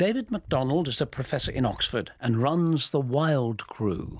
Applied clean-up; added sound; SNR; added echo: neural mask model DeepFilterNet 3.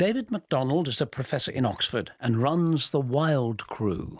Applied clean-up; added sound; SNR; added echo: neural mask model Resemble Enhance denoiser.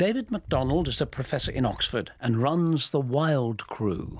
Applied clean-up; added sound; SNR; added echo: none; Bicycle; 15 dB; none.